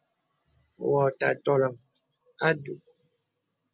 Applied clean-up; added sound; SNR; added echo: none; none; none; none.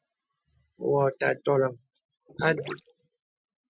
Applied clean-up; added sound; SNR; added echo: classical method spectral subtraction.